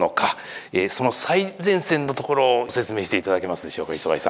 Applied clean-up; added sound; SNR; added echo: none; none; none; none.